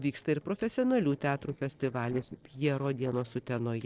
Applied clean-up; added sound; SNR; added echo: neural separator model SepFormer DNS4.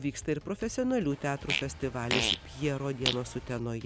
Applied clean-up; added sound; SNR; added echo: none; Fart; 3 dB; none.